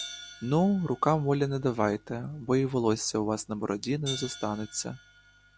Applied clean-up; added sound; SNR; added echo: none; Hi-hat; 18 dB; none.